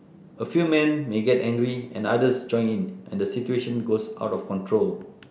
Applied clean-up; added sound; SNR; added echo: none; none; none; none.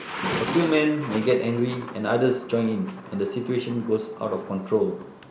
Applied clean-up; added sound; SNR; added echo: none; Thunder; 10 dB; none.